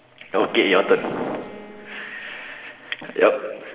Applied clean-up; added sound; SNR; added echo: none; Bowed string instrument; 19 dB; reverberation time 3.0 s.